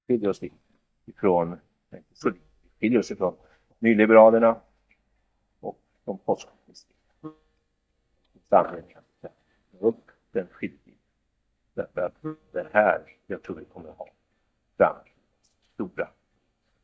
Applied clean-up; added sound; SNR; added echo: neural mask model DeepFilterNet 3.